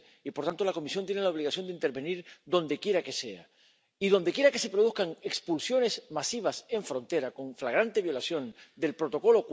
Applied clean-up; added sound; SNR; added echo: none; none; none; none.